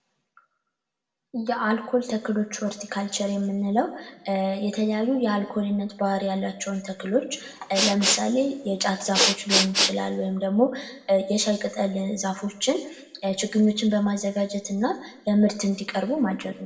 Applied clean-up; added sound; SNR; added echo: none; Respiratory sounds; 1 dB; reverberation time 0.7 s.